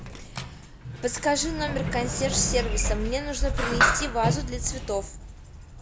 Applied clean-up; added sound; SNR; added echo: none; Sliding door; -1 dB; none.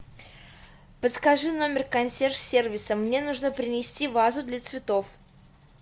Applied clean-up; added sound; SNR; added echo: none; none; none; none.